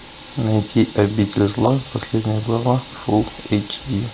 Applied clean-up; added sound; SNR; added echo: neural mask model Resemble Enhance denoiser.